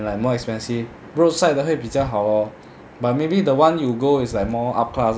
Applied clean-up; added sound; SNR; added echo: none; none; none; none.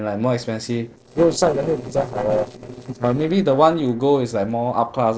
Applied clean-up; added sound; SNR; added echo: neural separator model SepFormer DNS4.